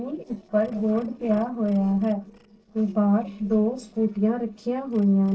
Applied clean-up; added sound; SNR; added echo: neural separator model SepFormer DNS4.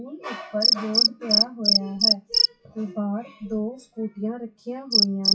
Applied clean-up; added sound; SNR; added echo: classical method WPE with log-MMSE.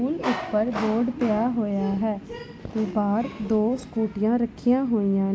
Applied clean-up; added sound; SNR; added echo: none; none; none; none.